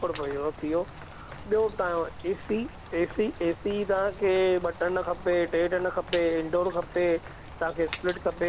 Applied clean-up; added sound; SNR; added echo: none; Rain; 14 dB; none.